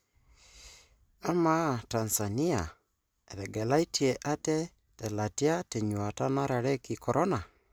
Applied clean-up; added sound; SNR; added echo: none; none; none; none.